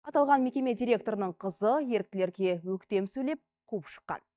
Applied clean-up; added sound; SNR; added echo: neural mask model DeepFilterNet 3.